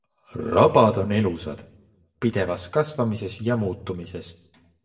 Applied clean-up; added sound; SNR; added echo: none; none; none; reverberation time 0.6 s.